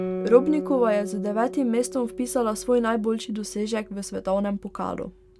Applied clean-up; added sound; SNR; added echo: none; Guitar; 11 dB; none.